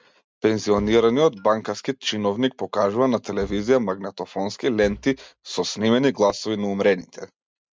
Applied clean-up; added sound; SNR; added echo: neural mask model RNNoise.